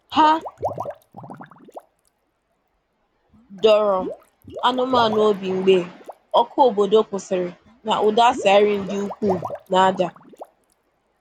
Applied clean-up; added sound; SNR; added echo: none; Water / Liquid; 14 dB; none.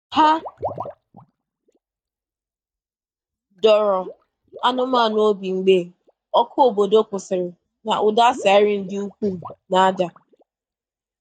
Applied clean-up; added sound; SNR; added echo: neural mask model DeepFilterNet 3.